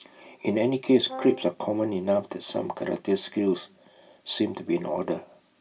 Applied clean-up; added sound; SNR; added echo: none; Brass instrument; 13 dB; reverberation time 0.2 s.